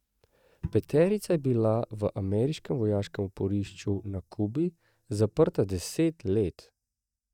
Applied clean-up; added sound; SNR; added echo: neural mask model DeepFilterNet 3.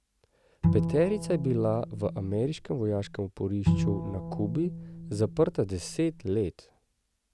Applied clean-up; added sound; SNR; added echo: none; Bowed string instrument; 2 dB; none.